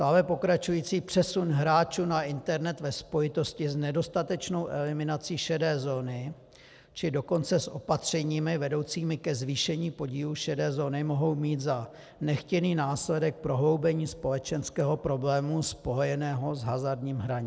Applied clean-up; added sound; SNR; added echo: none; none; none; none.